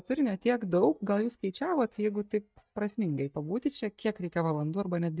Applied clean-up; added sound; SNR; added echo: neural mask model DeepFilterNet 3.